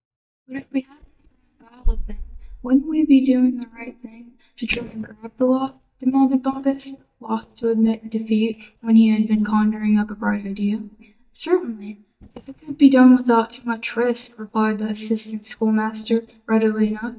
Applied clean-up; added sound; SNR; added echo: neural mask model DeepFilterNet 3.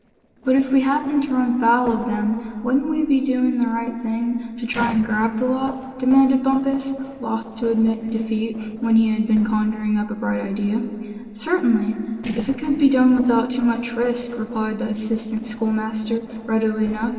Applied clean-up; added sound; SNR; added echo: neural separator model SepFormer DNS4.